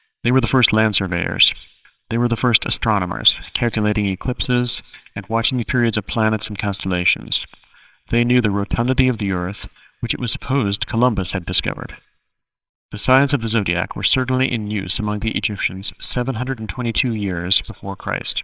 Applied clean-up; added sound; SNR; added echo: neural separator model SepFormer WHAMR!.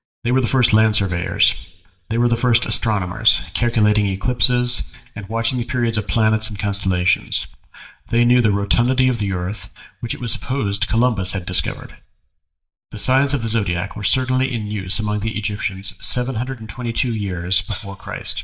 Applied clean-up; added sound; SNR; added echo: neural mask model DeepFilterNet 3.